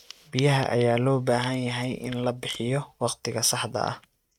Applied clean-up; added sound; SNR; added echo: neural mask model RNNoise.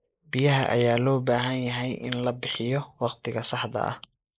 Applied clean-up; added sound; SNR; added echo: neural mask model Resemble Enhance denoiser.